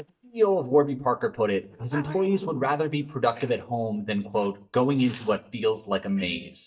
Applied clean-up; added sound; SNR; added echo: neural mask model DeepFilterNet 3.